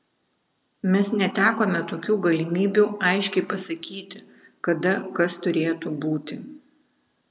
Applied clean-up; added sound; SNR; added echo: none; none; none; none.